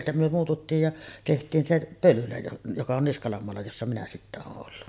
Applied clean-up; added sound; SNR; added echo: none; none; none; none.